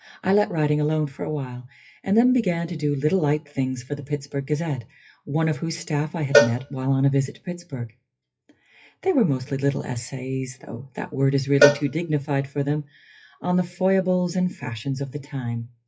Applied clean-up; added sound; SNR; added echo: classical method WPE with log-MMSE.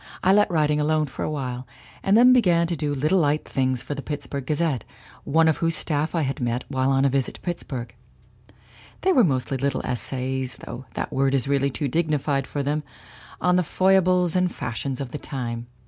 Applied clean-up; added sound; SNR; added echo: none; none; none; none.